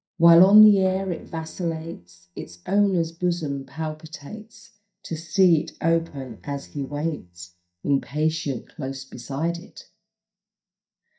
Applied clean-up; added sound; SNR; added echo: neural mask model DeepFilterNet 3.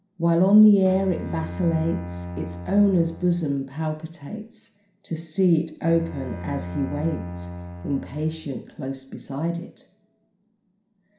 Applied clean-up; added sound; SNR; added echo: none; Bowed string instrument; 11 dB; reverberation time 0.5 s.